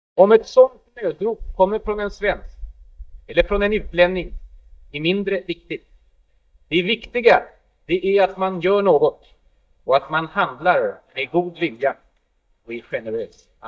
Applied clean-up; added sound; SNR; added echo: neural mask model DeepFilterNet 3.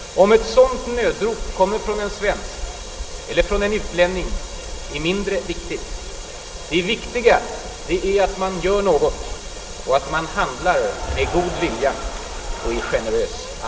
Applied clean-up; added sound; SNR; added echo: none; Cheering; 9 dB; reverberation time 2.3 s.